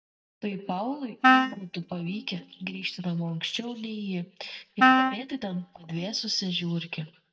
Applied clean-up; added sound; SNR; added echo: neural mask model DeepFilterNet 3.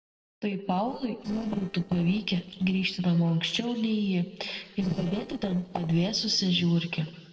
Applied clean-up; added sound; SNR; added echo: neural separator model SepFormer DNS4.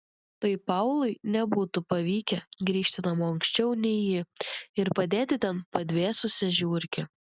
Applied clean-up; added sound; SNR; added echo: none; none; none; none.